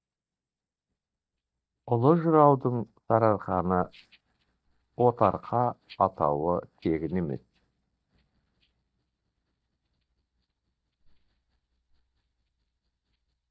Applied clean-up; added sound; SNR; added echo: neural mask model DeepFilterNet 3.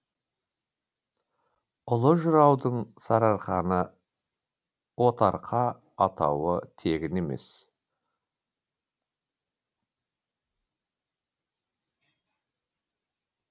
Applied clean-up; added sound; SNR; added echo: none; none; none; none.